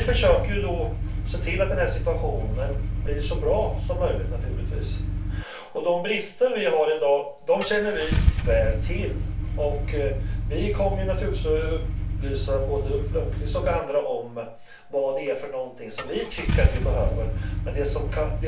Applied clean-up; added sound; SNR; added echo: none; Engine starting / Car; 0 dB; reverberation time 0.3 s.